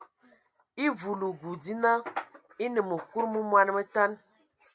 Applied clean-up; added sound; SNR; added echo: none; none; none; none.